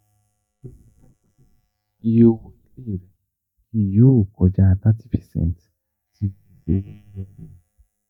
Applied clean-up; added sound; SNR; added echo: neural mask model DeepFilterNet 3.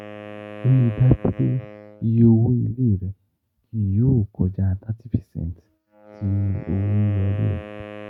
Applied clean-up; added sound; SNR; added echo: neural mask model RNNoise.